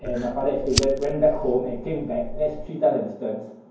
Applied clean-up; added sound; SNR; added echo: none; Fire; 6 dB; reverberation time 0.9 s.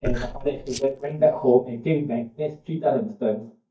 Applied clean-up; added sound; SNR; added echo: neural mask model DeepFilterNet 3.